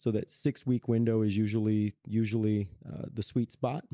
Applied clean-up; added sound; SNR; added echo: none; none; none; none.